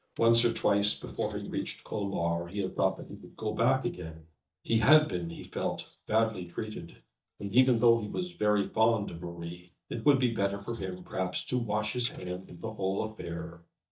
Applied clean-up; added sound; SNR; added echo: neural mask model DeepFilterNet 3.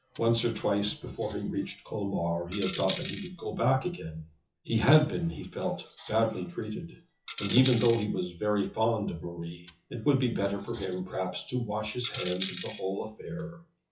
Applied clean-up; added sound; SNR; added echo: classical method WPE with log-MMSE.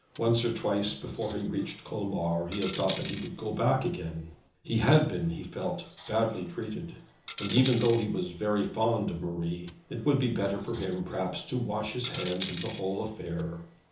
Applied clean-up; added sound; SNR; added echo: none; Coin (dropping); 14 dB; reverberation time 0.7 s.